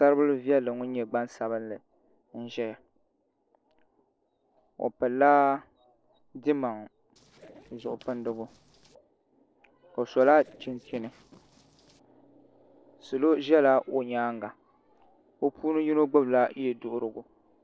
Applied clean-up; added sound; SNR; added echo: neural separator model SepFormer DNS4.